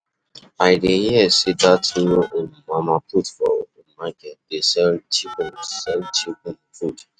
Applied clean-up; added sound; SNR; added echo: neural mask model RNNoise.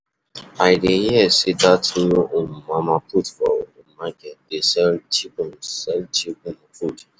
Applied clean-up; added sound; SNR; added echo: none; none; none; none.